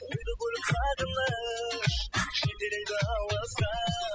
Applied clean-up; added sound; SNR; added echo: classical method spectral subtraction.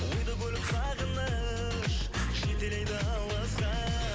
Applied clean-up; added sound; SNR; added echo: none; Fire; 12 dB; none.